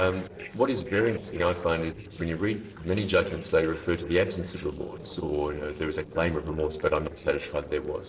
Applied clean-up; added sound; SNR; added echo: neural separator model SepFormer DNS4.